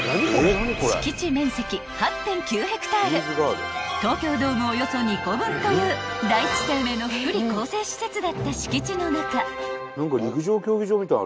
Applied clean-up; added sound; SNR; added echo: none; none; none; none.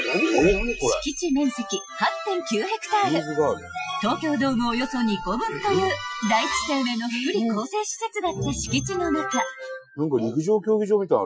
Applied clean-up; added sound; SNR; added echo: classical method Wiener filter.